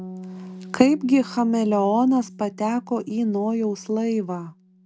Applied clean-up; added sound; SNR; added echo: none; Bass guitar; 18 dB; none.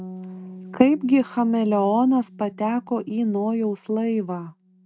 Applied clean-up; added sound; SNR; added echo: neural mask model RNNoise.